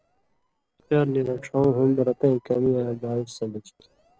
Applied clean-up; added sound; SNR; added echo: neural separator model SepFormer DNS4.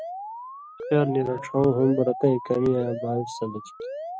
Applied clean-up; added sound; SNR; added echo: none; Alarm; 11 dB; none.